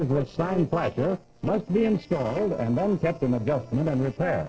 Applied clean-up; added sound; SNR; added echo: neural separator model SepFormer DNS4.